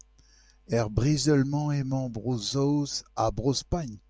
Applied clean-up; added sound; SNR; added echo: none; none; none; none.